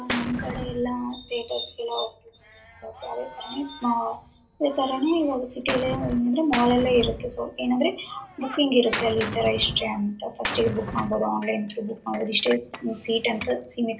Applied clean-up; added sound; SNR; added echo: none; Gunshot, gunfire; 10 dB; reverberation time 0.2 s.